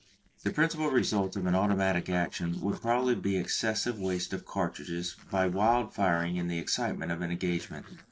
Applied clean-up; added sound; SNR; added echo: neural separator model SepFormer DNS4.